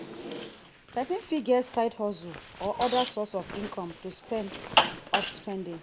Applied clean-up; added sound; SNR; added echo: none; Zipper (clothing); 3 dB; none.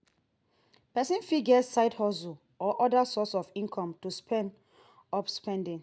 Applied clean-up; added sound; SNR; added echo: none; none; none; none.